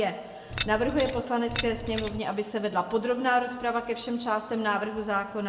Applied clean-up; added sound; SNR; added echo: none; Keys jangling; -2 dB; reverberation time 1.1 s.